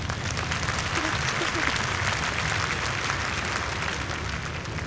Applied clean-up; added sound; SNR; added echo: none; Applause; -3 dB; none.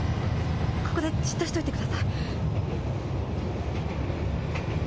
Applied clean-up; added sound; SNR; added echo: none; none; none; none.